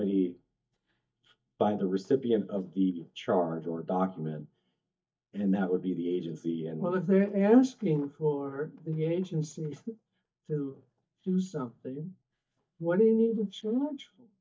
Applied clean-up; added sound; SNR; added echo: neural mask model DeepFilterNet 3.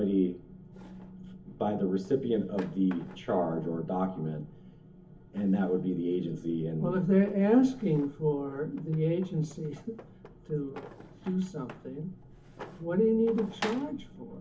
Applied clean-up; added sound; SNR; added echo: none; Drawer open or close; 20 dB; reverberation time 0.3 s.